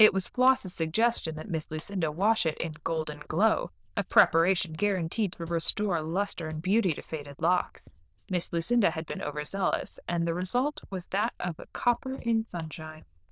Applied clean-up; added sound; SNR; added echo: neural diffusion model UNIVERSE++.